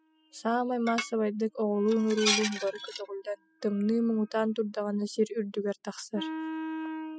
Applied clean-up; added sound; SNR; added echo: classical method spectral subtraction.